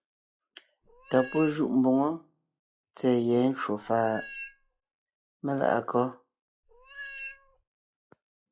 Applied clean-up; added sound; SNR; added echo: classical method log-MMSE.